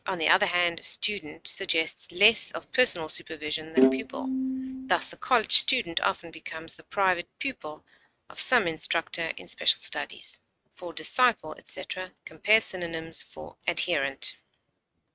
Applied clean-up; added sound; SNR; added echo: neural mask model RNNoise.